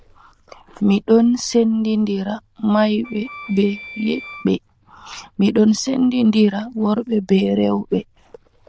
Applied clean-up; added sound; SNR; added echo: neural diffusion model UNIVERSE++.